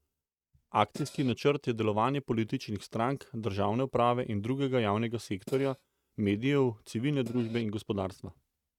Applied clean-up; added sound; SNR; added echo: neural mask model RNNoise.